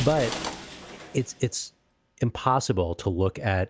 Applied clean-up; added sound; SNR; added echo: none; Shatter; 13 dB; none.